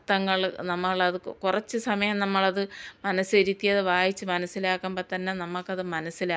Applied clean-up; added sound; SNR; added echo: none; none; none; none.